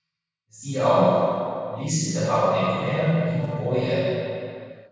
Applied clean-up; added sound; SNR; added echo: neural separator model SepFormer DNS4.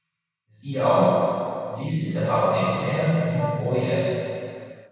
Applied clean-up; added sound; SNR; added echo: none; Brass instrument; 10 dB; reverberation time 2.2 s.